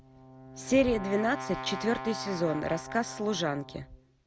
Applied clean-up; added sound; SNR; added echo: none; Brass instrument; 10 dB; none.